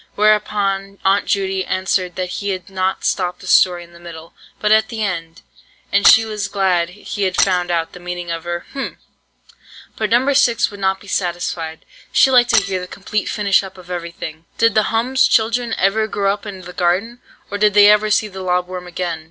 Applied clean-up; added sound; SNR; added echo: none; Shatter; 5 dB; none.